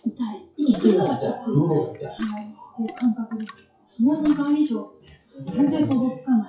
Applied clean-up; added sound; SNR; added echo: classical method WPE with log-MMSE.